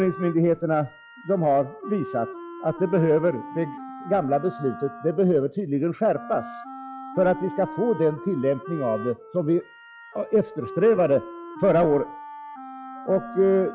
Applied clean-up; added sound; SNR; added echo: classical method log-MMSE.